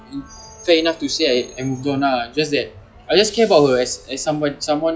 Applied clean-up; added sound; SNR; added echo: classical method log-MMSE.